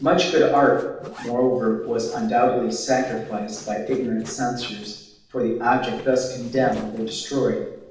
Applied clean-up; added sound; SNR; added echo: neural separator model SepFormer DNS4.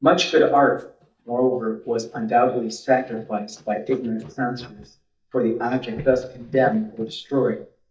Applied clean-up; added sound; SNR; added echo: neural mask model DeepFilterNet 3.